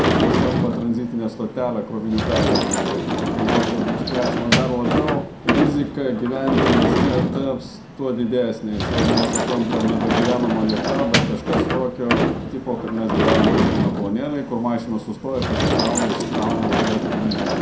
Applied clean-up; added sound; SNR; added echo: none; Sliding door / Slam; -2 dB; reverberation time 0.4 s.